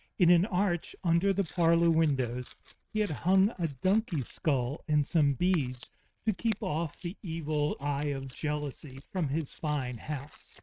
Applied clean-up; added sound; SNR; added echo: neural mask model RNNoise.